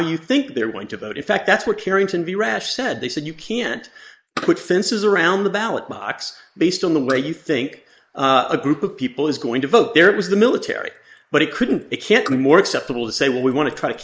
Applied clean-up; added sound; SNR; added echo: neural mask model Resemble Enhance denoiser.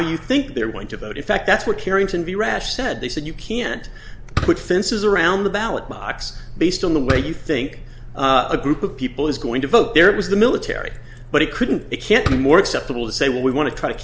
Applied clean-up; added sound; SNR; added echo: none; Fireworks; 9 dB; none.